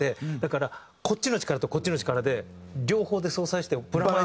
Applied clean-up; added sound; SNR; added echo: none; none; none; none.